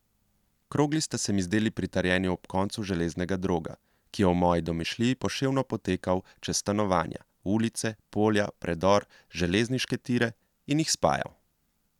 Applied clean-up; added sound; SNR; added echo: none; none; none; none.